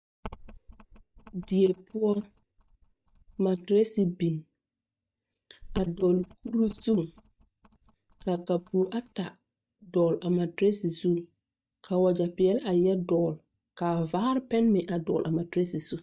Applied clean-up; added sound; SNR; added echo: neural mask model DeepFilterNet 3.